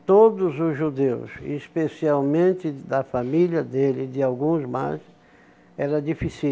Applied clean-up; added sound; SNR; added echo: none; none; none; none.